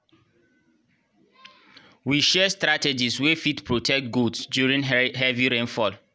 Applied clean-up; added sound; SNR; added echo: none; none; none; none.